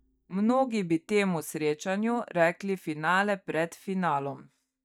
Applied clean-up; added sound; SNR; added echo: neural mask model DeepFilterNet 3.